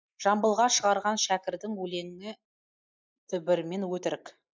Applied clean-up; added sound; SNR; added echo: neural mask model Resemble Enhance denoiser.